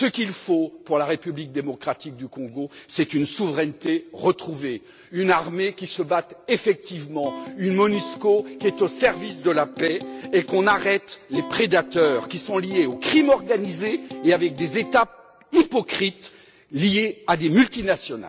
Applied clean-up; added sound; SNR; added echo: none; Electric guitar; 13 dB; none.